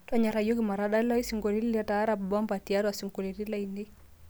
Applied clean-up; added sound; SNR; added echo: none; none; none; none.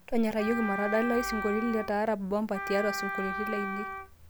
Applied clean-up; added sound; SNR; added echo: none; Wind instrument, woodwind instrument; 6 dB; none.